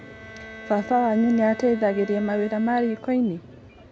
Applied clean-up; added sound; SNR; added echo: none; Bowed string instrument; 17 dB; none.